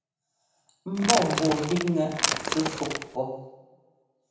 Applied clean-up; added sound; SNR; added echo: none; Crackle / Crushing / Wood; 1 dB; reverberation time 0.9 s.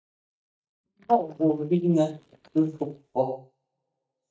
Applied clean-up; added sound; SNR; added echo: neural mask model DeepFilterNet 3.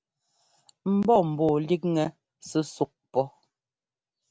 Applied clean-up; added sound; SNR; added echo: none; none; none; none.